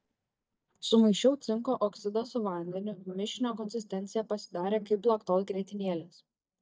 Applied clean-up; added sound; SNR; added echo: neural mask model DeepFilterNet 3.